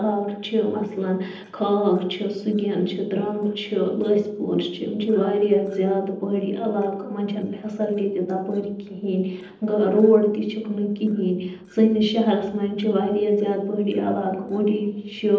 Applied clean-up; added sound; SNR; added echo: neural separator model SepFormer DNS4.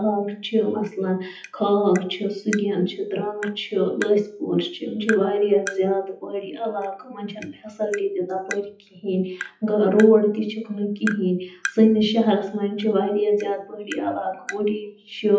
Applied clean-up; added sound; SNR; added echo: classical method WPE with log-MMSE.